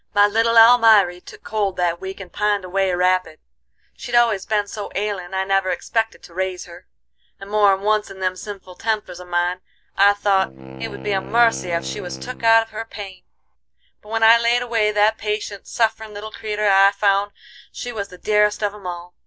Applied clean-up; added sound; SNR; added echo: none; Wind instrument, woodwind instrument; 15 dB; none.